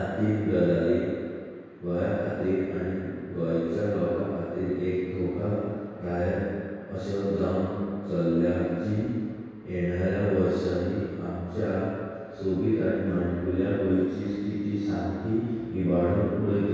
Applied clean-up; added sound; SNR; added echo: none; none; none; reverberation time 2.0 s.